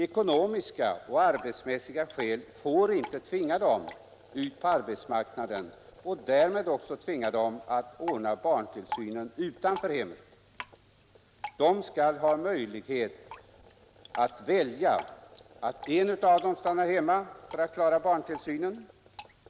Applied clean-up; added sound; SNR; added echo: none; Drip; 18 dB; none.